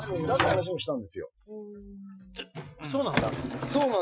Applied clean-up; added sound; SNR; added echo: classical method Wiener filter.